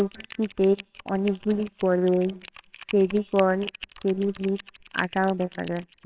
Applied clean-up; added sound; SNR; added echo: neural separator model SepFormer WHAMR!.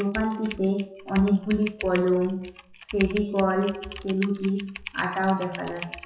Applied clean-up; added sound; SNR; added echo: classical method WPE with log-MMSE.